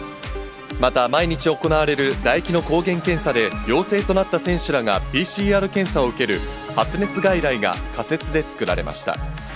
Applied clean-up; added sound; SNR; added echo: none; none; none; none.